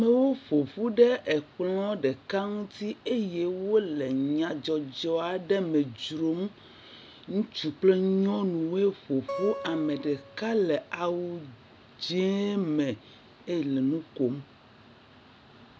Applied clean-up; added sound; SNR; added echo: none; Acoustic guitar; 12 dB; none.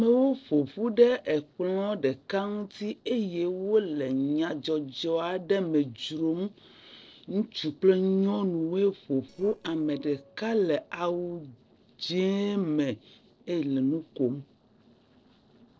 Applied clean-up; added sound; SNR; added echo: neural separator model SepFormer DNS4.